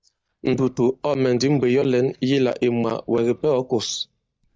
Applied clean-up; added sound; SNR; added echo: neural mask model DeepFilterNet 3.